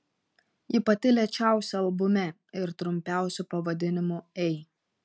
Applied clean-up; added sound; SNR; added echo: none; none; none; none.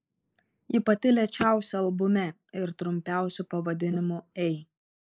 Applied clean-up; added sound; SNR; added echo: neural mask model Resemble Enhance denoiser.